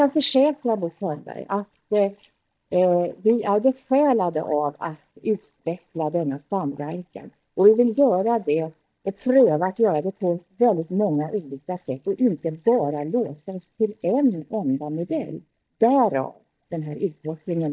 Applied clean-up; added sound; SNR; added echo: neural mask model DeepFilterNet 3.